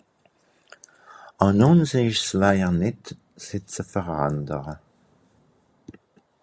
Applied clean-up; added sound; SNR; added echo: none; none; none; none.